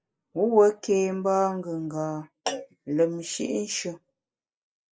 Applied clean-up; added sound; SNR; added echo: neural mask model Resemble Enhance denoiser.